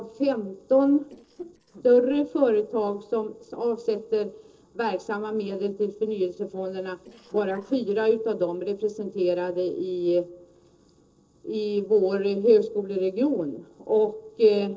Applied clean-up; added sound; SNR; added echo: neural separator model SepFormer DNS4.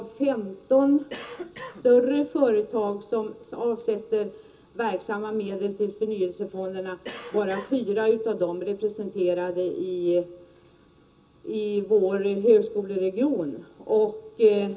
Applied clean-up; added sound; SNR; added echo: none; Cough; 14 dB; reverberation time 0.2 s.